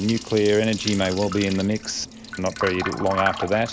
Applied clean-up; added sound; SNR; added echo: none; Liquid; 9 dB; none.